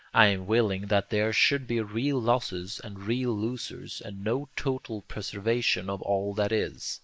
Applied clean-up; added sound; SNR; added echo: neural mask model Resemble Enhance denoiser.